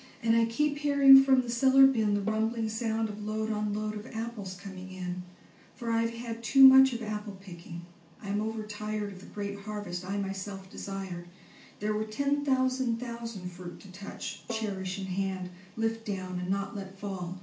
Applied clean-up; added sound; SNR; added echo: none; Bowed string instrument; 17 dB; reverberation time 0.4 s.